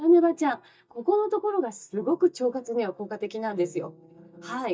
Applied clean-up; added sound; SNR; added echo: neural mask model DeepFilterNet 3.